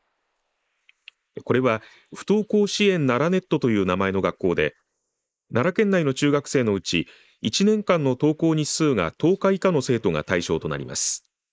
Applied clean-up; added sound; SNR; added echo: neural mask model Resemble Enhance denoiser.